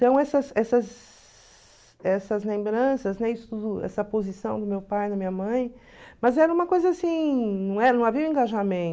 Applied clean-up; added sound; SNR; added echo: none; none; none; none.